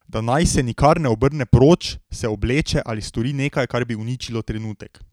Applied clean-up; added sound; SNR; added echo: none; none; none; none.